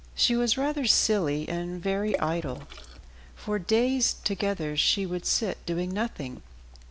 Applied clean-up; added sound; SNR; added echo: none; Water / Splash, splatter; 13 dB; none.